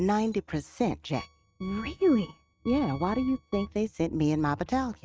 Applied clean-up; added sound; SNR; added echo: neural mask model RNNoise.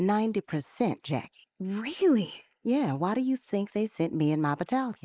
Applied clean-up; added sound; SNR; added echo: neural mask model Resemble Enhance denoiser.